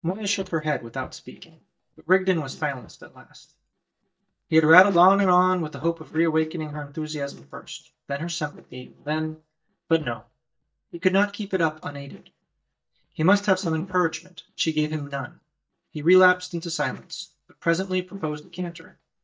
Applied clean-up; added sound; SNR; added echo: neural mask model DeepFilterNet 3.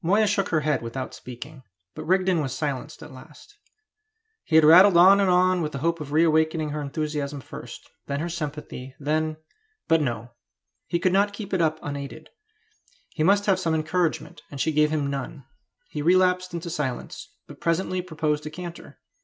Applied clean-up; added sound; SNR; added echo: none; none; none; none.